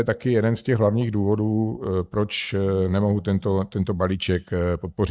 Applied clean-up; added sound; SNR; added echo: neural mask model DeepFilterNet 3.